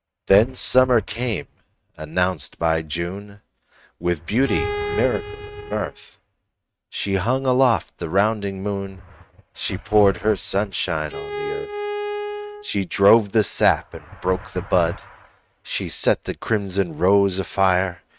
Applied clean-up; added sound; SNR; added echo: neural mask model RNNoise.